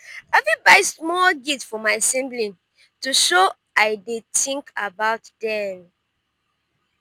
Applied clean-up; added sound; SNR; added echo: none; none; none; none.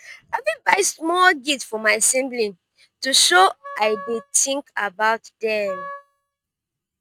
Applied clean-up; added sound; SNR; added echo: neural mask model RNNoise.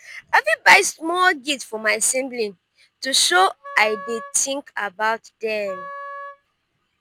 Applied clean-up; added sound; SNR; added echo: none; Wind instrument, woodwind instrument; 16 dB; none.